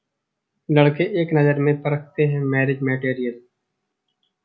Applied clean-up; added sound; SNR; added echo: none; none; none; none.